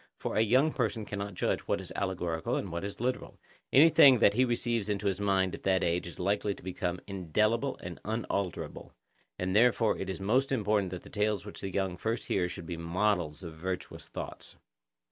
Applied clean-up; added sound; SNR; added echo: none; none; none; none.